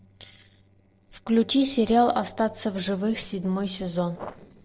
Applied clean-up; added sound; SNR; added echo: neural separator model SepFormer DNS4.